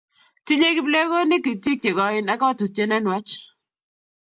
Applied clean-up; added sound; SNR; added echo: none; none; none; none.